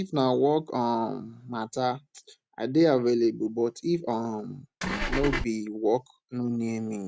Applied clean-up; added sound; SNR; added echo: none; Engine / Car; 1 dB; none.